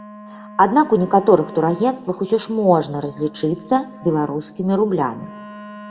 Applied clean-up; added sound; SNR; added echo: none; Wind instrument, woodwind instrument; 19 dB; reverberation time 1.1 s.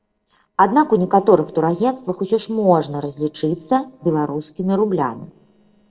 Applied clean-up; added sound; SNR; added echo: neural separator model SepFormer DNS4.